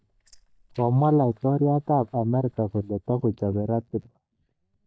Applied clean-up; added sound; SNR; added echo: neural mask model DeepFilterNet 3.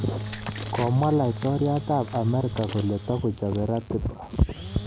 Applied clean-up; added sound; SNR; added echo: none; Engine / Drill; 10 dB; none.